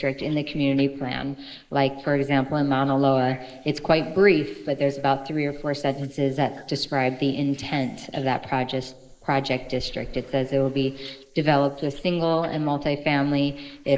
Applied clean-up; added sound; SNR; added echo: neural mask model Resemble Enhance denoiser.